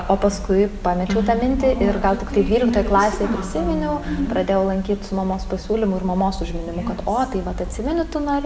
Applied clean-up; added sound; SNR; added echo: none; none; none; none.